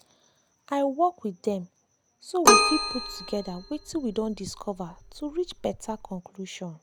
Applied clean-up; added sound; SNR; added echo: none; Keyboard (musical); -3 dB; none.